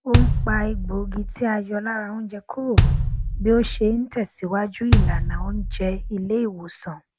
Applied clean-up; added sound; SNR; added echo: none; Bass drum; -3 dB; none.